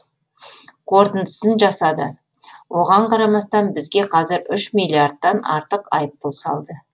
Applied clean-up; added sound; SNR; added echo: none; none; none; none.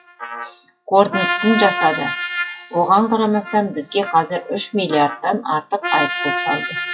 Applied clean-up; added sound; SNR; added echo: classical method WPE with log-MMSE.